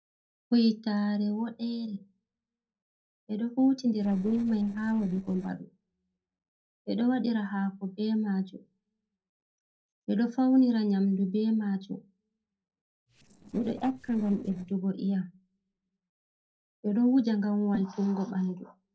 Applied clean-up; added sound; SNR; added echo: neural separator model SepFormer DNS4.